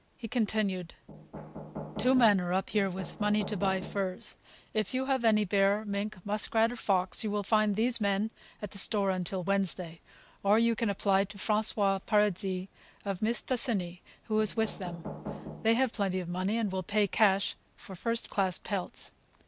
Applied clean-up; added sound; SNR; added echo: none; Knock; 10 dB; none.